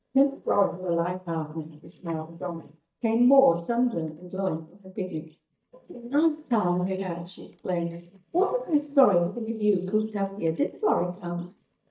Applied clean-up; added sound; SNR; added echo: neural mask model DeepFilterNet 3.